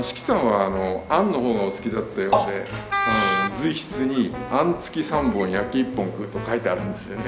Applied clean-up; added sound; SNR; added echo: none; Wind instrument, woodwind instrument; 2 dB; none.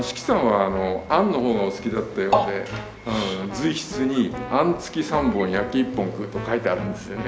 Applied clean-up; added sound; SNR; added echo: none; none; none; none.